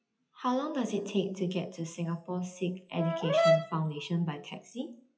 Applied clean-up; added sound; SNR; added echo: classical method WPE with log-MMSE.